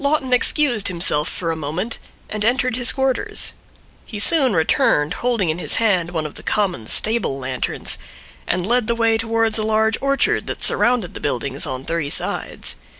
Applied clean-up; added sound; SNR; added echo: none; none; none; none.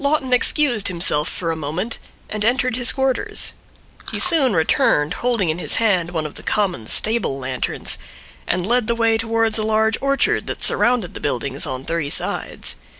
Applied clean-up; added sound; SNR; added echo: none; Chewing, mastication; 13 dB; none.